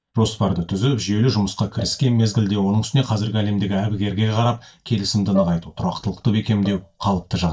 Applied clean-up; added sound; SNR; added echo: neural mask model DeepFilterNet 3.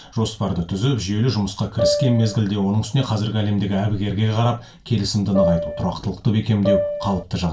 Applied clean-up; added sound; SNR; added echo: none; Piano; 1 dB; reverberation time 0.2 s.